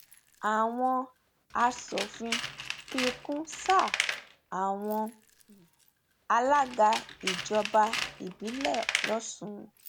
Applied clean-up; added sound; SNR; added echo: none; Tools; 8 dB; none.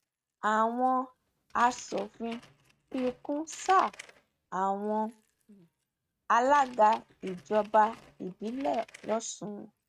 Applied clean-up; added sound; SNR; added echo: neural mask model RNNoise.